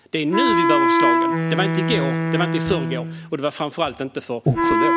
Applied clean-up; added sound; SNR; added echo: none; Breathing + Wind instrument, woodwind instrument; -4 dB; none.